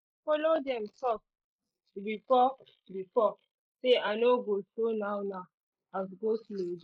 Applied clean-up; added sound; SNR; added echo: neural mask model Resemble Enhance denoiser.